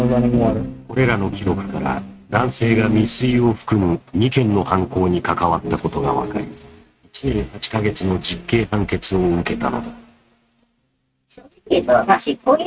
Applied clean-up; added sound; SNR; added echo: neural mask model RNNoise.